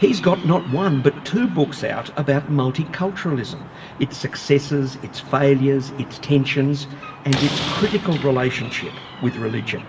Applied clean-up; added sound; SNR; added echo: none; Slam; 13 dB; reverberation time 1.8 s.